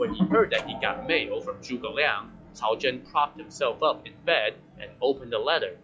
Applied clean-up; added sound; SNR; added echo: classical method log-MMSE.